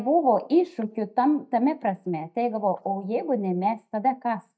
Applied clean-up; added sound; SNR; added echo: neural mask model DeepFilterNet 3.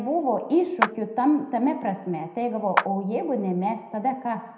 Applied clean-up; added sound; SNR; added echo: none; Clapping; 6 dB; reverberation time 0.7 s.